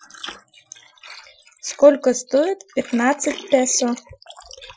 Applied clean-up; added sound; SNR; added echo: classical method Wiener filter.